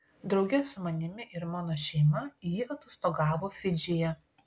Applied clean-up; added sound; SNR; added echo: none; none; none; none.